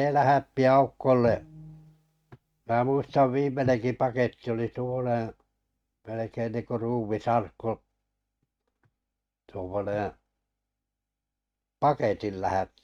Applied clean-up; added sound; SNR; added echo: neural mask model RNNoise.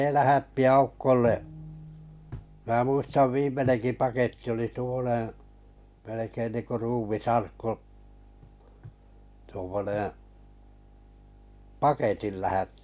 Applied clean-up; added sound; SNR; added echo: none; Bowed string instrument; 17 dB; none.